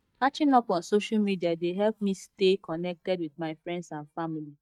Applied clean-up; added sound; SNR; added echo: neural mask model DeepFilterNet 3.